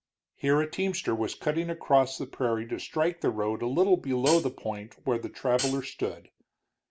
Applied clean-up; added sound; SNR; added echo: none; Hi-hat; 7 dB; none.